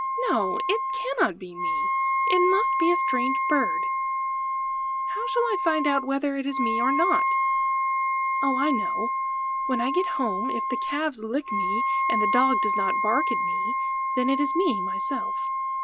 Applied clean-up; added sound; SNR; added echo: none; Wind instrument, woodwind instrument; -3 dB; none.